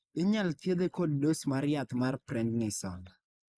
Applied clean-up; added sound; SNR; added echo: neural mask model Resemble Enhance denoiser.